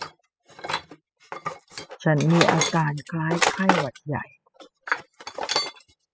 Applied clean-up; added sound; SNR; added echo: classical method spectral subtraction.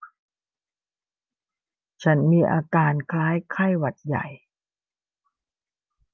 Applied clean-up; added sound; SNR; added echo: none; none; none; none.